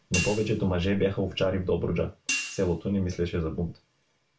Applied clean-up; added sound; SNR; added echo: none; Hi-hat; 9 dB; reverberation time 0.3 s.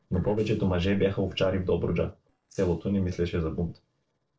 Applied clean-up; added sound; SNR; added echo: neural separator model SepFormer DNS4.